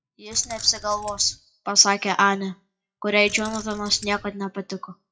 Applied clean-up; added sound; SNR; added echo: classical method WPE with log-MMSE.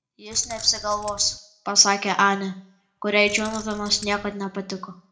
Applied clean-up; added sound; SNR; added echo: none; Keys jangling; 16 dB; reverberation time 0.4 s.